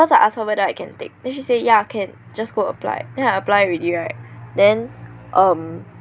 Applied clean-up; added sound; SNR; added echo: none; none; none; none.